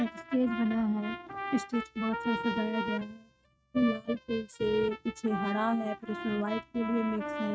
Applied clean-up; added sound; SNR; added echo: neural mask model RNNoise.